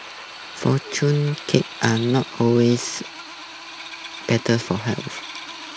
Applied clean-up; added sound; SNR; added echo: none; Drill; 14 dB; none.